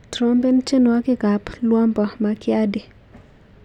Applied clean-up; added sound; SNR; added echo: none; none; none; none.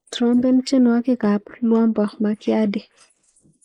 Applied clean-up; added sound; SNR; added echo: neural mask model Resemble Enhance denoiser.